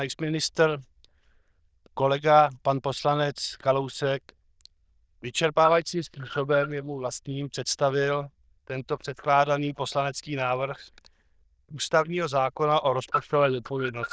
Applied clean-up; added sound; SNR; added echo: neural diffusion model UNIVERSE++.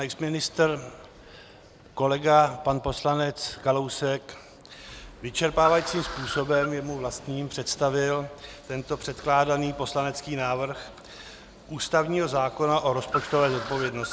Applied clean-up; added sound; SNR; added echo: none; Car; 14 dB; none.